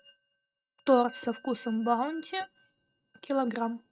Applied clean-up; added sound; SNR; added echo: neural mask model RNNoise.